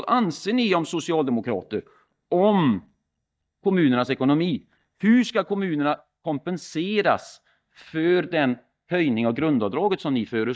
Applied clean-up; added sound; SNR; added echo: neural mask model DeepFilterNet 3.